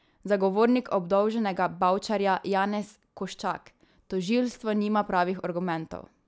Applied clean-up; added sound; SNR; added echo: none; none; none; none.